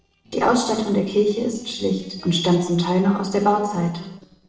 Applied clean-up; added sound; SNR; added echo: neural separator model SepFormer DNS4.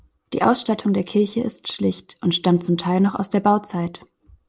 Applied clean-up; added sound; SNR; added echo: none; none; none; none.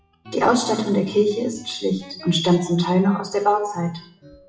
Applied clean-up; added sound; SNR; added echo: classical method WPE with log-MMSE.